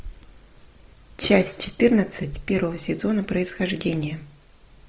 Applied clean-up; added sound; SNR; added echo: none; none; none; none.